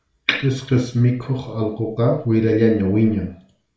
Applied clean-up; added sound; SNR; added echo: none; none; none; reverberation time 0.4 s.